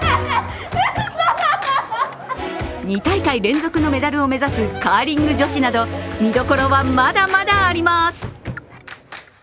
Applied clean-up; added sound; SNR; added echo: none; none; none; none.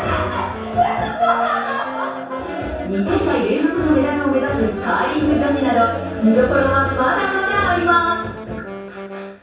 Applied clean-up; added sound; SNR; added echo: none; Wind instrument, woodwind instrument; 13 dB; reverberation time 0.7 s.